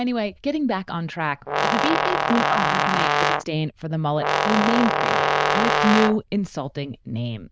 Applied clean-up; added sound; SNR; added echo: neural diffusion model UNIVERSE++.